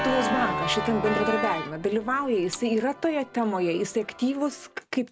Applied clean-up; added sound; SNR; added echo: none; Organ; 6 dB; none.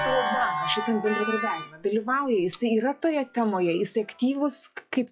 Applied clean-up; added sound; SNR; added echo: classical method log-MMSE.